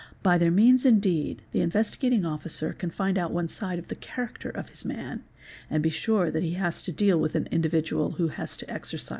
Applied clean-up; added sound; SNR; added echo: none; none; none; none.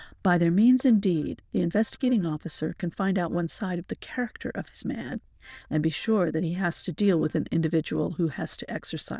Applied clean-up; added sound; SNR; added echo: neural diffusion model UNIVERSE++.